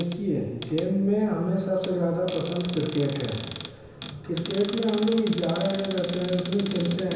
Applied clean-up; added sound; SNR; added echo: none; Cupboard open or close; 7 dB; reverberation time 1.0 s.